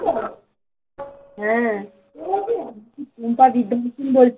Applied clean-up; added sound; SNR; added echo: neural separator model SepFormer DNS4.